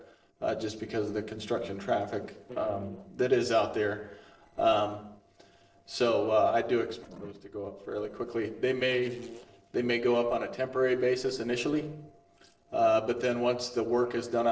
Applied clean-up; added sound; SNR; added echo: neural separator model SepFormer DNS4.